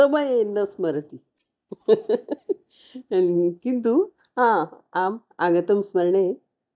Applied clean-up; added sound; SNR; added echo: neural mask model DeepFilterNet 3.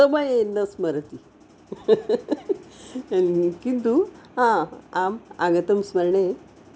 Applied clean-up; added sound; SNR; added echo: none; none; none; none.